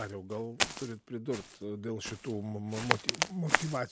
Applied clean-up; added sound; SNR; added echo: none; Walk, footsteps; -1 dB; none.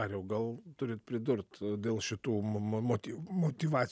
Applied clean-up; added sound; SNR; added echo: none; none; none; none.